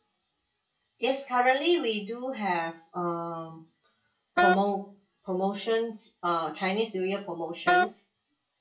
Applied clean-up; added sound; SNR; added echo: classical method WPE with log-MMSE.